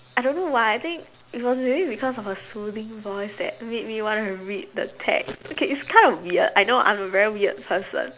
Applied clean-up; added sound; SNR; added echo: none; none; none; none.